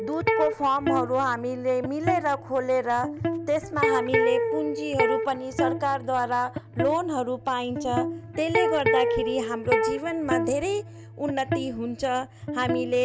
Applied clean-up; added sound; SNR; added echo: none; Electric guitar; 1 dB; none.